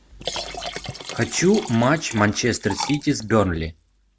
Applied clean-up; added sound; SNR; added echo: none; Liquid; 12 dB; none.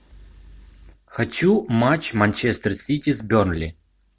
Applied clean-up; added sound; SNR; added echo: none; none; none; none.